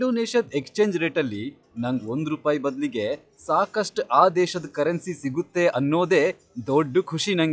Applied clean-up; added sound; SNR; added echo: classical method log-MMSE.